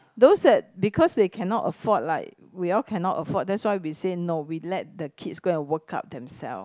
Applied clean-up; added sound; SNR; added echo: none; none; none; none.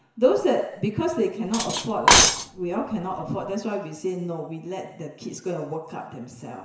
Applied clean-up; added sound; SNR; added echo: none; Cutlery, silverware; -5 dB; reverberation time 0.9 s.